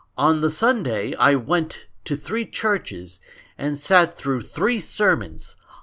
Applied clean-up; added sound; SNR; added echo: none; none; none; none.